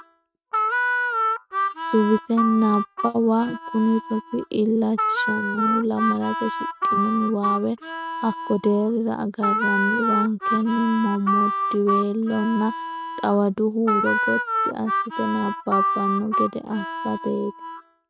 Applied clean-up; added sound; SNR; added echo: neural mask model RNNoise.